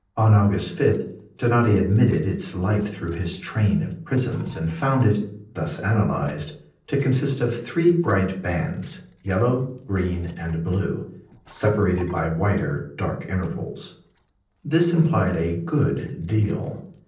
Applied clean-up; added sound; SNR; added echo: neural separator model SepFormer DNS4.